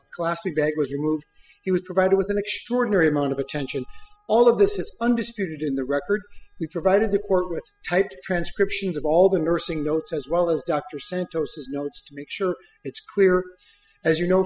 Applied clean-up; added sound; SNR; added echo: classical method spectral subtraction.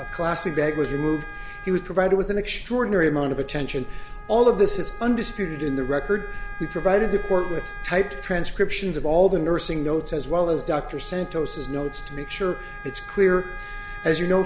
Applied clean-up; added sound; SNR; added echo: none; Wind instrument, woodwind instrument; 17 dB; none.